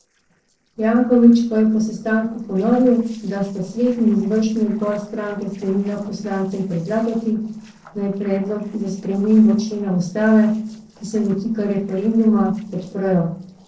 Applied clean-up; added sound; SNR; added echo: neural separator model SepFormer DNS4.